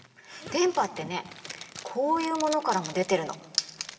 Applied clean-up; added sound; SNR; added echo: none; Zipper (clothing); 15 dB; reverberation time 1.6 s.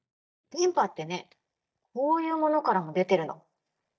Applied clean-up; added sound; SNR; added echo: neural mask model DeepFilterNet 3.